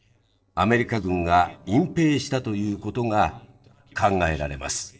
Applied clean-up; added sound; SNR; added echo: neural separator model SepFormer DNS4.